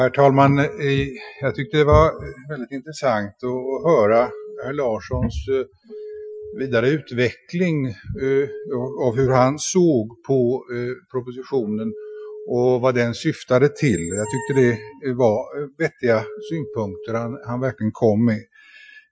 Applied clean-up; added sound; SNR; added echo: classical method Wiener filter.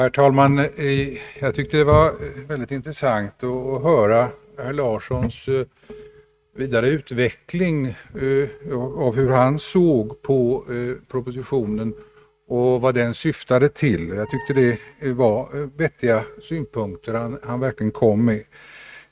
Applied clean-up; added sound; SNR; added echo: neural mask model RNNoise.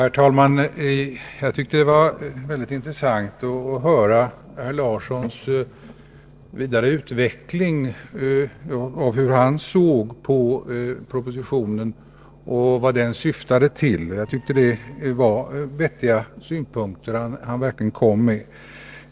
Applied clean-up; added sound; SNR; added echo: neural separator model SepFormer DNS4.